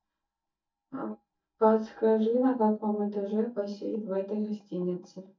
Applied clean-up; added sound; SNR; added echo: neural mask model DeepFilterNet 3.